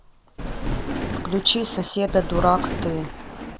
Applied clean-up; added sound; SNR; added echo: none; Thunder; 6 dB; none.